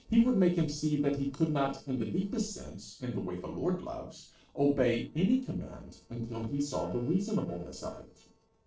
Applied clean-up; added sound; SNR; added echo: neural separator model SepFormer DNS4.